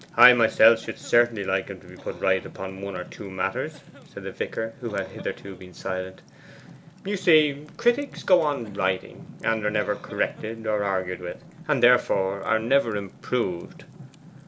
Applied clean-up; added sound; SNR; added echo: none; Cough + Fire; 19 dB; none.